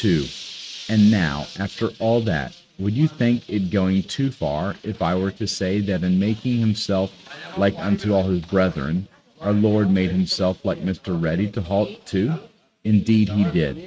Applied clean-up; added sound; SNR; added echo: neural mask model RNNoise.